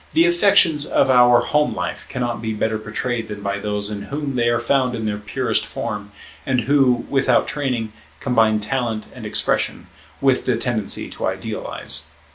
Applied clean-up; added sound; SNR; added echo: none; none; none; none.